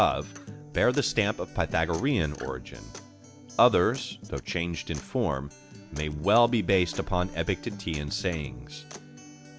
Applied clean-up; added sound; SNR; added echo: none; Acoustic guitar; 16 dB; none.